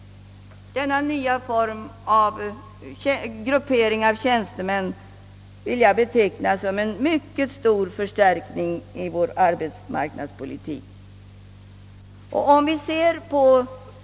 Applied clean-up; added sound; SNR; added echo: none; none; none; none.